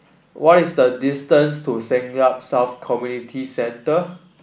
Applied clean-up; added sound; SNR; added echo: none; none; none; none.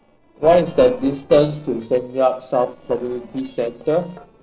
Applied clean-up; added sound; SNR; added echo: neural separator model SepFormer DNS4.